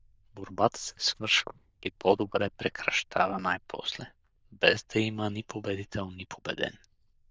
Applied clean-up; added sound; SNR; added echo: neural diffusion model UNIVERSE++.